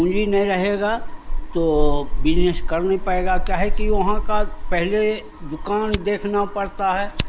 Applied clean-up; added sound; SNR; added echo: none; Fire; -1 dB; none.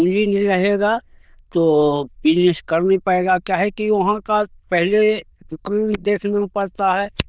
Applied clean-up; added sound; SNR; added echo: neural diffusion model UNIVERSE++.